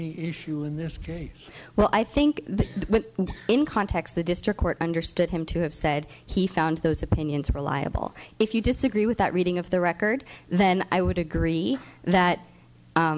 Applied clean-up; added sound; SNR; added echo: none; none; none; none.